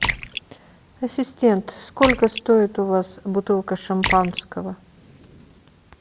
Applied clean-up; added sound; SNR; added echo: none; Splash, splatter; 8 dB; none.